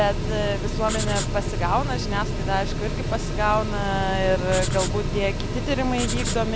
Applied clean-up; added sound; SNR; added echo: none; Mechanical fan + Writing; 0 dB; none.